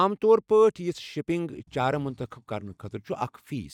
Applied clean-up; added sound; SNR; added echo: neural mask model DeepFilterNet 3.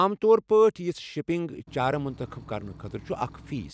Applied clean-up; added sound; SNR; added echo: none; Engine / Truck / Car; 20 dB; none.